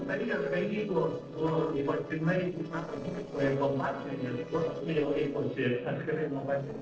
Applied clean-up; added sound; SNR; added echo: neural separator model SepFormer DNS4.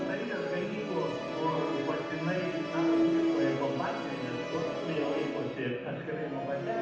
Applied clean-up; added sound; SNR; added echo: none; Musical instrument; -2 dB; reverberation time 1.0 s.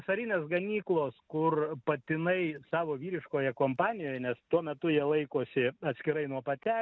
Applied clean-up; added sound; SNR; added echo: none; none; none; none.